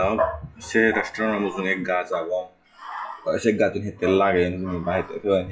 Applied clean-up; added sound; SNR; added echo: classical method WPE with log-MMSE.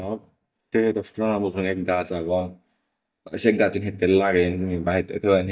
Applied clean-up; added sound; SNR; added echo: neural mask model DeepFilterNet 3.